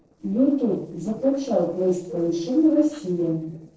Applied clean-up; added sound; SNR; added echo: neural separator model SepFormer DNS4.